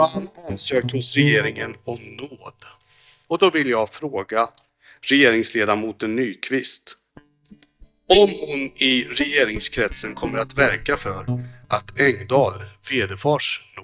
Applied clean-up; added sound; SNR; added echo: neural mask model DeepFilterNet 3.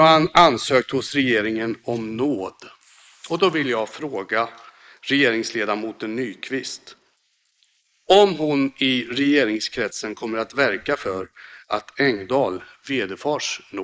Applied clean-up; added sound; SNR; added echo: neural mask model Resemble Enhance denoiser.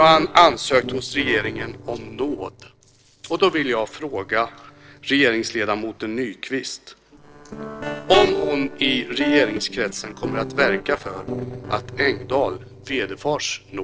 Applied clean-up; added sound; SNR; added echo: neural separator model SepFormer DNS4.